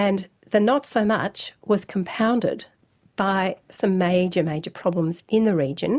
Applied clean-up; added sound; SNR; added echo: none; none; none; none.